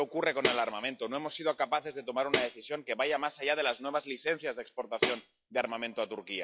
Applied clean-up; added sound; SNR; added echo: classical method log-MMSE.